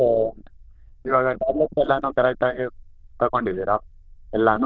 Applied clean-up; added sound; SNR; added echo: neural diffusion model UNIVERSE++.